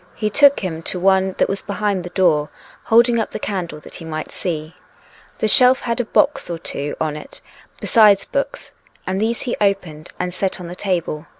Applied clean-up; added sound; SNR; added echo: none; none; none; none.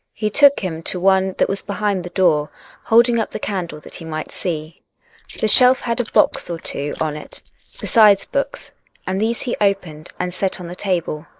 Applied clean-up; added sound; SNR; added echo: neural mask model Resemble Enhance denoiser.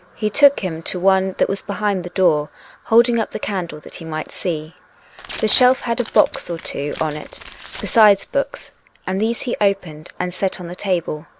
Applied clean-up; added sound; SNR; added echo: none; Tearing; 18 dB; none.